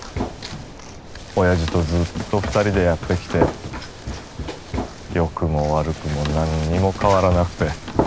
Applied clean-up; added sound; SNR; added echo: none; Run; 7 dB; none.